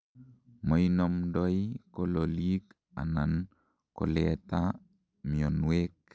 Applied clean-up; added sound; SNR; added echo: none; none; none; none.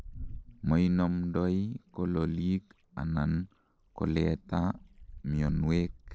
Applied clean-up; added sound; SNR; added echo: none; Wind; 16 dB; none.